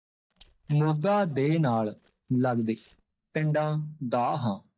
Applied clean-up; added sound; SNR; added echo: neural mask model DeepFilterNet 3.